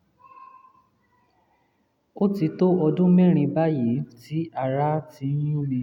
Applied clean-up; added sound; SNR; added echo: none; none; none; none.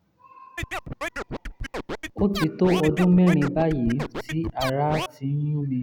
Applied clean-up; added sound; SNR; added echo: none; Scratching (performance technique); 8 dB; none.